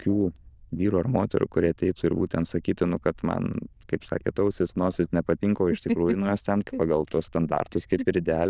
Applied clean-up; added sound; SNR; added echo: neural diffusion model UNIVERSE++.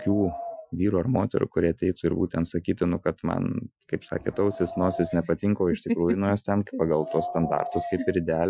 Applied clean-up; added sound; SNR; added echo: classical method Wiener filter.